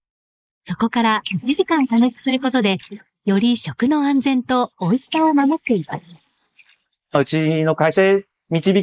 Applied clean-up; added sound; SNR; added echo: neural mask model Resemble Enhance denoiser.